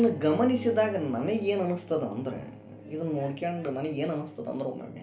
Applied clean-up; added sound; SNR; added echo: none; Bowed string instrument; 17 dB; none.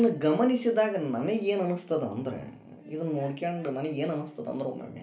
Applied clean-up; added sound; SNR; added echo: none; none; none; none.